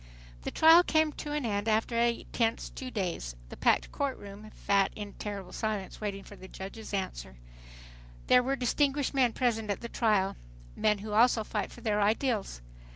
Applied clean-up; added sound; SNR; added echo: none; none; none; none.